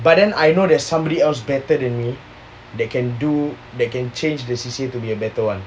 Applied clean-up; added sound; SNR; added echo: none; none; none; none.